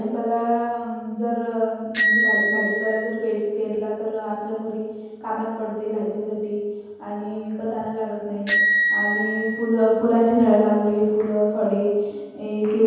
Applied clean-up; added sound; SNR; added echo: none; Bicycle bell; -1 dB; reverberation time 1.2 s.